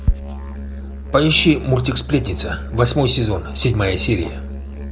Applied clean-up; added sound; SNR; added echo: none; Musical instrument; 10 dB; none.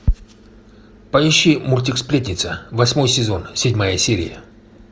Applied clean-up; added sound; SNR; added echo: none; none; none; none.